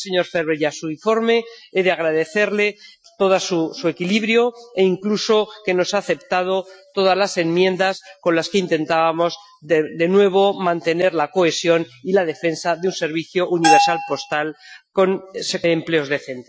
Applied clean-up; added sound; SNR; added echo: classical method Wiener filter.